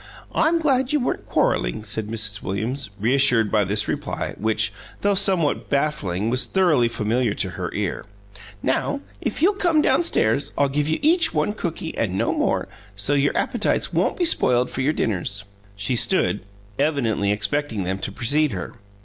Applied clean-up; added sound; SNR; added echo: none; none; none; none.